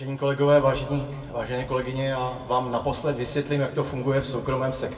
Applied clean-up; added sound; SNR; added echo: none; none; none; reverberation time 2.0 s.